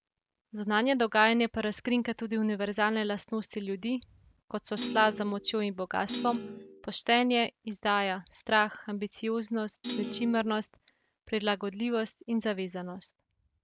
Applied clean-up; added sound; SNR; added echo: none; Thump, thud; 4 dB; none.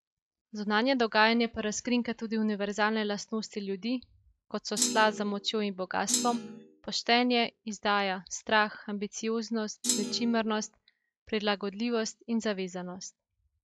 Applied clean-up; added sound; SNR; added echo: classical method log-MMSE.